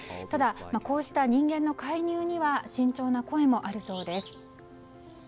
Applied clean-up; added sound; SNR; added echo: none; Bird vocalization, bird call, bird song; 20 dB; none.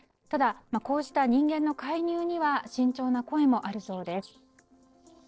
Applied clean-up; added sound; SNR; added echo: neural separator model SepFormer DNS4.